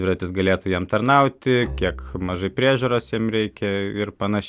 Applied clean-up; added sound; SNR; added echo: none; Bowed string instrument; 18 dB; none.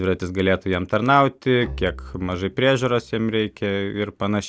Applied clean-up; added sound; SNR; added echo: neural mask model DeepFilterNet 3.